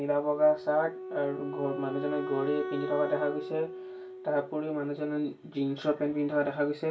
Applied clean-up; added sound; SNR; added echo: none; Wind instrument, woodwind instrument; 10 dB; reverberation time 0.2 s.